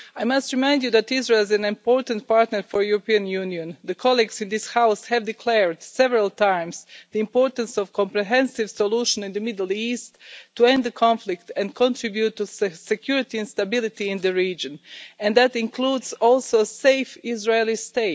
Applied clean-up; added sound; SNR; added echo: none; none; none; none.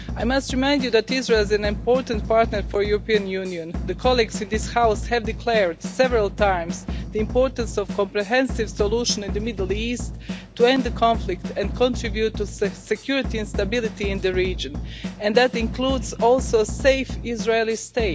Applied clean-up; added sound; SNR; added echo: none; Drum / Drum kit; 8 dB; none.